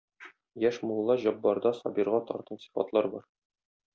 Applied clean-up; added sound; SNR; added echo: none; none; none; none.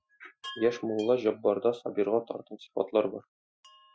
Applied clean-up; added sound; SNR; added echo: classical method Wiener filter.